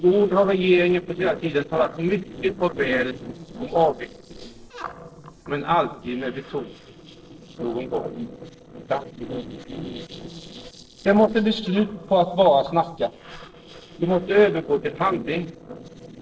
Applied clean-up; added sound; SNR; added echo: neural separator model SepFormer DNS4.